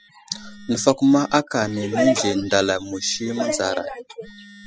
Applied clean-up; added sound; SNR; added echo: classical method spectral subtraction.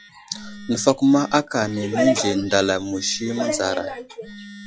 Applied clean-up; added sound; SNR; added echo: classical method log-MMSE.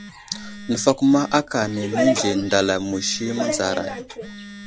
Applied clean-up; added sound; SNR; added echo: none; Telephone; 17 dB; none.